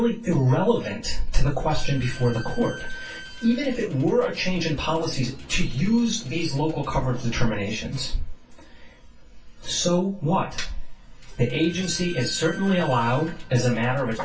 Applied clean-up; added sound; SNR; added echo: none; Squeak / Slam; 20 dB; reverberation time 0.2 s.